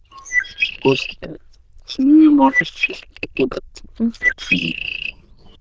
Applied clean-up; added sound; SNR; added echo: neural diffusion model UNIVERSE++.